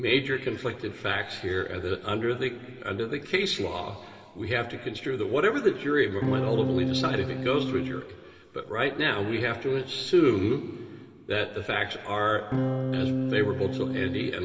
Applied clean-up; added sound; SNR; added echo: none; Electric guitar / Strum; 0 dB; reverberation time 2.4 s.